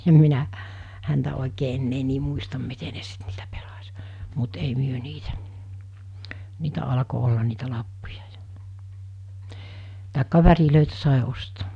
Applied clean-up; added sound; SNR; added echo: none; none; none; none.